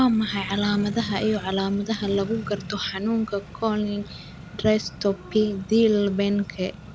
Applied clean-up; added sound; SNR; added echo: none; Accelerating, revving, vroom; 15 dB; none.